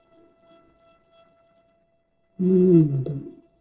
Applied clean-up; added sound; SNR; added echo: neural separator model SepFormer DNS4.